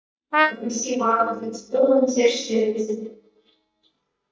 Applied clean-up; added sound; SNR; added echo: neural mask model DeepFilterNet 3.